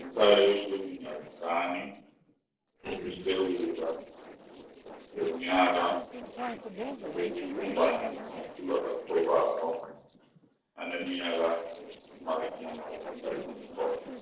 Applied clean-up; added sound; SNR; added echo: neural separator model SepFormer DNS4.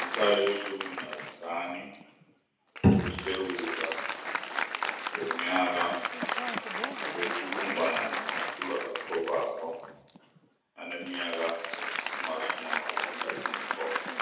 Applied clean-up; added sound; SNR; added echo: none; Applause; 2 dB; reverberation time 0.8 s.